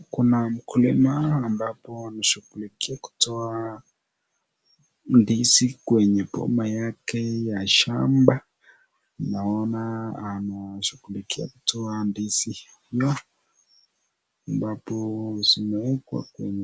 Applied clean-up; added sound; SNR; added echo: none; none; none; none.